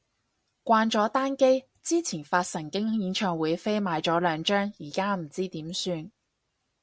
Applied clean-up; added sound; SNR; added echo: none; none; none; none.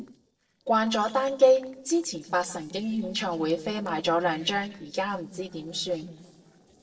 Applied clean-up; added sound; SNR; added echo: neural separator model SepFormer DNS4.